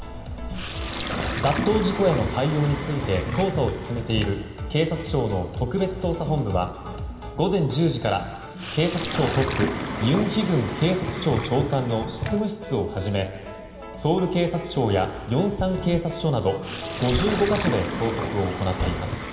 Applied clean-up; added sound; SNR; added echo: none; Sink (filling or washing); 8 dB; reverberation time 2.9 s.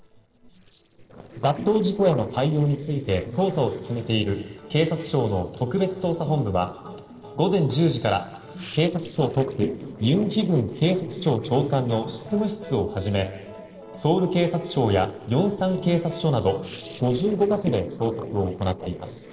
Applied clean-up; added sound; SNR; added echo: neural separator model SepFormer DNS4.